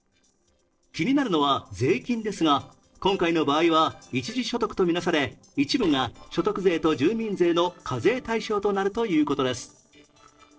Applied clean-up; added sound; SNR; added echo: neural separator model SepFormer DNS4.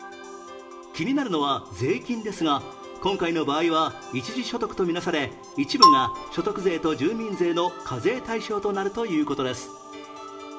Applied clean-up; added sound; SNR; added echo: none; Marimba, xylophone; -5 dB; reverberation time 0.7 s.